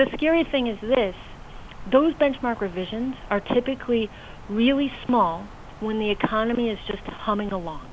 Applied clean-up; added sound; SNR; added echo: none; Wind; 16 dB; none.